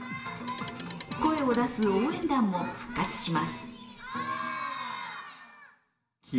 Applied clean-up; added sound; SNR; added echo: none; Clock; 15 dB; reverberation time 0.8 s.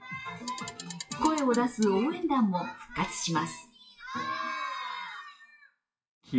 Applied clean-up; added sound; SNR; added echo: classical method WPE with log-MMSE.